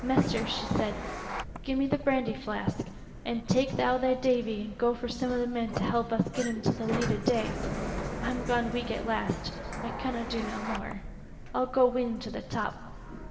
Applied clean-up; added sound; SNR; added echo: none; Sliding door; 8 dB; reverberation time 1.8 s.